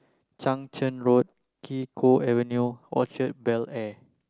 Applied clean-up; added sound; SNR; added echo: none; none; none; none.